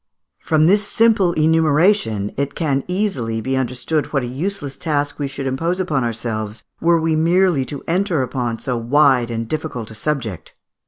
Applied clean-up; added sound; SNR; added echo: none; none; none; none.